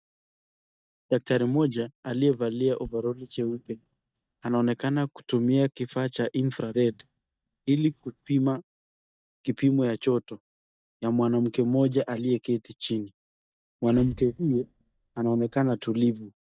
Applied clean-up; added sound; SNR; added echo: neural mask model DeepFilterNet 3.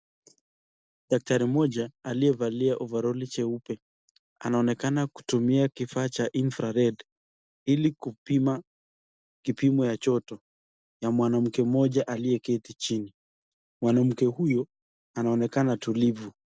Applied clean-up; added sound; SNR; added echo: none; none; none; none.